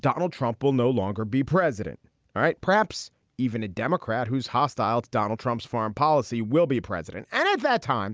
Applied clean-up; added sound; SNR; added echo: none; none; none; none.